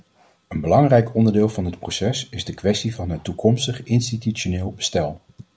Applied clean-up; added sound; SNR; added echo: none; none; none; none.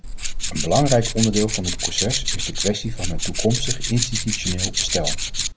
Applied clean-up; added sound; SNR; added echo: none; Tools; 0 dB; none.